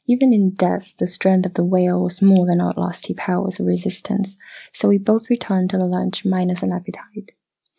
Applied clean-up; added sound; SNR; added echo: none; none; none; none.